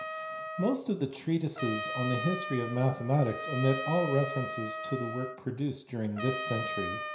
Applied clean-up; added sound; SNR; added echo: none; Trumpet; 6 dB; reverberation time 0.5 s.